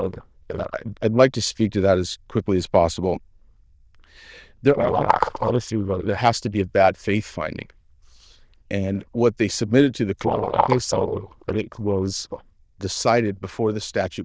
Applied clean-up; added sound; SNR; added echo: neural diffusion model UNIVERSE++.